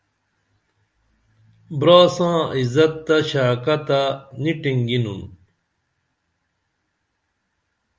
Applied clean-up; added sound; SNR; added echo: none; none; none; none.